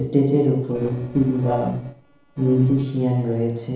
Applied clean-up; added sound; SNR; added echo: neural separator model SepFormer DNS4.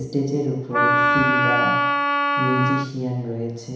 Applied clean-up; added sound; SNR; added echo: none; Wind instrument, woodwind instrument; -5 dB; reverberation time 1.0 s.